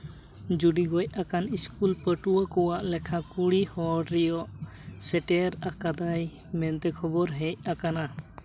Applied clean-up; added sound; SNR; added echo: none; none; none; none.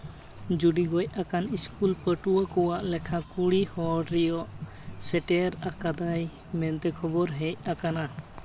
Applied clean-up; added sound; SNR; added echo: none; Rain; 18 dB; none.